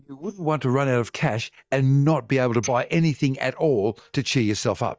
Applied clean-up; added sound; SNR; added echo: neural mask model DeepFilterNet 3.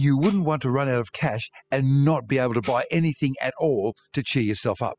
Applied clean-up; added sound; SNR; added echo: classical method spectral subtraction.